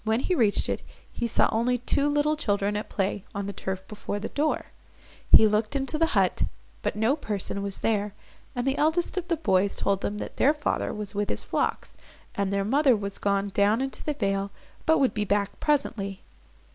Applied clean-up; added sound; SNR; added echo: none; none; none; none.